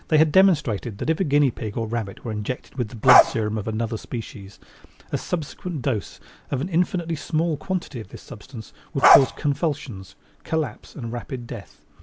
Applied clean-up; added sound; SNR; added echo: none; Bark; -4 dB; none.